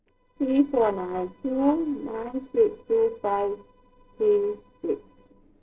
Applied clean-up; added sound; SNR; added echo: neural separator model SepFormer DNS4.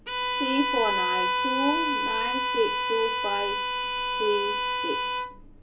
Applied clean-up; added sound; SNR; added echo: none; Bowed string instrument; -3 dB; reverberation time 0.2 s.